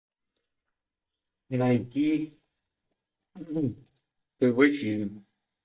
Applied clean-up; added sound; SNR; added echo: neural mask model DeepFilterNet 3.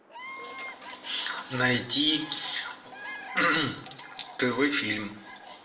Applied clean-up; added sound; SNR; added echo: none; Bird vocalization, bird call, bird song; 15 dB; reverberation time 0.6 s.